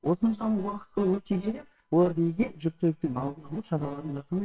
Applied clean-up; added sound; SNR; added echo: neural separator model SepFormer WHAMR!.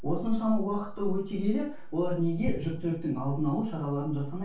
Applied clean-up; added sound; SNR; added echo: none; Explosion; 15 dB; reverberation time 0.3 s.